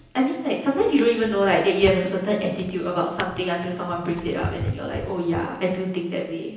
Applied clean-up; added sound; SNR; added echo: none; Drawer open or close; 13 dB; reverberation time 0.9 s.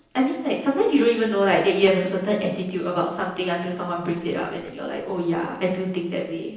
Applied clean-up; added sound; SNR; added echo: neural separator model SepFormer DNS4.